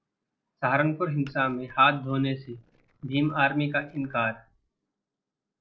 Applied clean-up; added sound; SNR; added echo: neural separator model SepFormer DNS4.